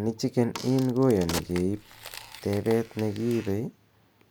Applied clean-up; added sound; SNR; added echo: none; Crack; 14 dB; none.